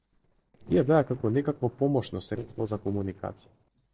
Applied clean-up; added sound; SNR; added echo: neural separator model SepFormer DNS4.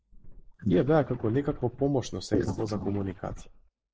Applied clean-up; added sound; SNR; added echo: neural mask model Resemble Enhance denoiser.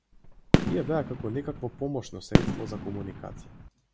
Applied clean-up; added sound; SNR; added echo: none; Fireworks; -5 dB; none.